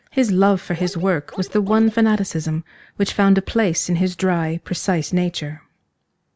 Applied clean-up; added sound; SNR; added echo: none; Scratching (performance technique); 18 dB; none.